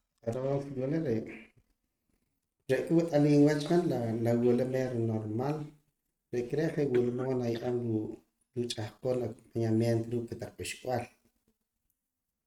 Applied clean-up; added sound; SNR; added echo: neural mask model RNNoise.